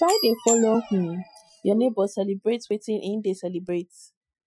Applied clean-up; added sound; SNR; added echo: classical method Wiener filter.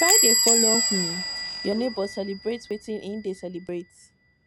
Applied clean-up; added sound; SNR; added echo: none; Squeak / Bell; -3 dB; none.